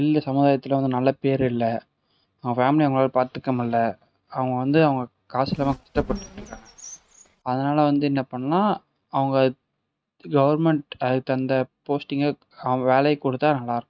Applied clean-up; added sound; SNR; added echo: neural mask model RNNoise.